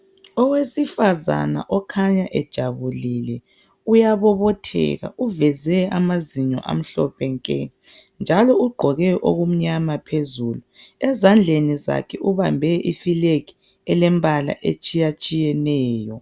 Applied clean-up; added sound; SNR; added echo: none; none; none; none.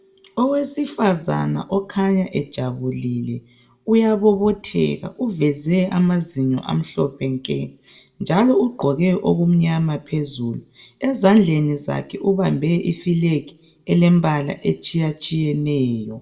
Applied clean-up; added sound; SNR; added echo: none; none; none; reverberation time 0.4 s.